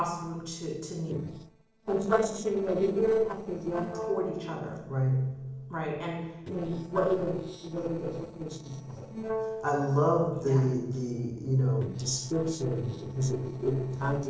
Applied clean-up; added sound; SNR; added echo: neural separator model SepFormer DNS4.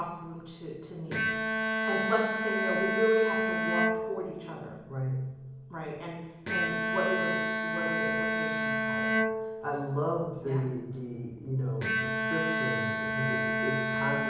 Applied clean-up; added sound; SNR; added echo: none; Bowed string instrument; -2 dB; reverberation time 1.0 s.